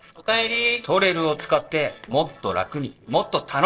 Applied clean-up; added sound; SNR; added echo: neural separator model SepFormer DNS4.